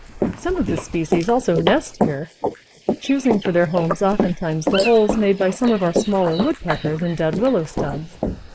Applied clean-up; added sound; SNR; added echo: neural mask model Resemble Enhance denoiser.